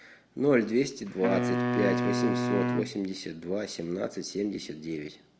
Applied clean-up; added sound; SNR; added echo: none; Wind instrument, woodwind instrument; 0 dB; none.